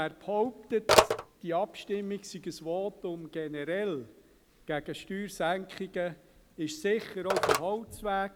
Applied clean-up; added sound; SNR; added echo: none; Telephone; 1 dB; none.